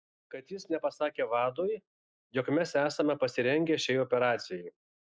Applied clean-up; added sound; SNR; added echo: none; none; none; none.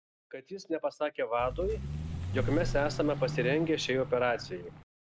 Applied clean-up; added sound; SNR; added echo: none; Vehicle; 4 dB; none.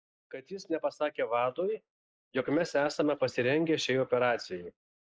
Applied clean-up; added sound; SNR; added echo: neural mask model Resemble Enhance denoiser.